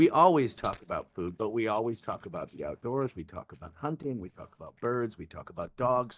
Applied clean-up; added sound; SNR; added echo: neural mask model DeepFilterNet 3.